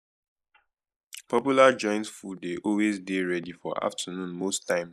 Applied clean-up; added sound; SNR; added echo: neural mask model Resemble Enhance denoiser.